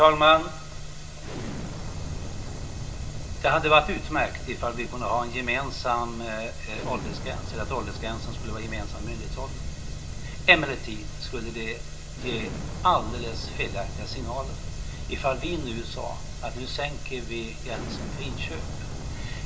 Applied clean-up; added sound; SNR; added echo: none; Explosion; 9 dB; reverberation time 0.2 s.